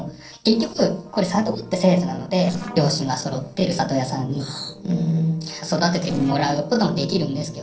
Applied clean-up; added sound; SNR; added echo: neural separator model SepFormer DNS4.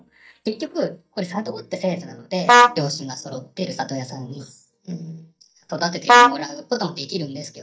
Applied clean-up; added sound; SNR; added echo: neural mask model DeepFilterNet 3.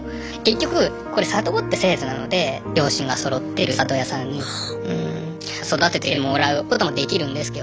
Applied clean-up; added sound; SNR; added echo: none; none; none; none.